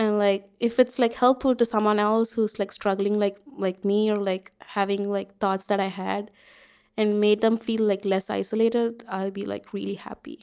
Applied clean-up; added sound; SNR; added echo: none; none; none; none.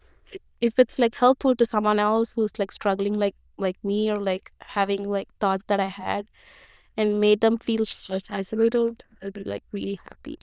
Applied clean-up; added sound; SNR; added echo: neural diffusion model UNIVERSE++.